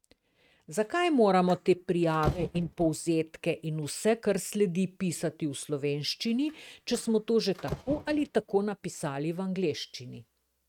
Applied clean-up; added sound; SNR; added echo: neural mask model RNNoise.